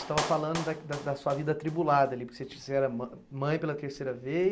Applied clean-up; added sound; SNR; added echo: none; Clapping; 12 dB; none.